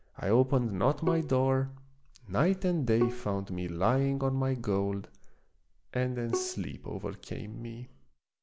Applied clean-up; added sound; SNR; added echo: none; Bowed string instrument; 9 dB; none.